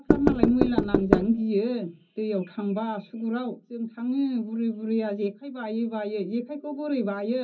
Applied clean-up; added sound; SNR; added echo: none; Knock / Wood; -5 dB; reverberation time 0.4 s.